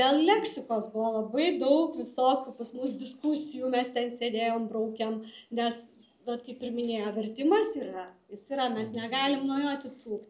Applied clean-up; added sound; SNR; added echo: none; Tambourine; 17 dB; none.